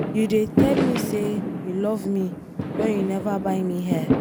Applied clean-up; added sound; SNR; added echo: none; Fireworks; 1 dB; none.